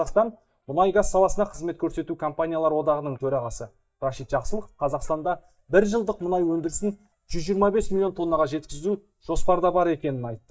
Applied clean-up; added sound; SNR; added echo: neural mask model DeepFilterNet 3.